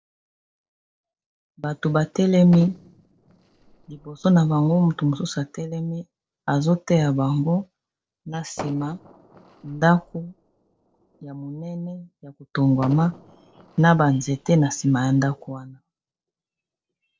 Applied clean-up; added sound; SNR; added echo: neural separator model SepFormer DNS4.